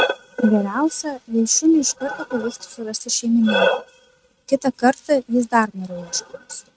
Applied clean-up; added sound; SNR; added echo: neural mask model RNNoise.